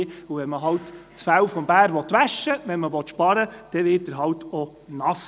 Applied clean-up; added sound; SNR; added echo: none; none; none; none.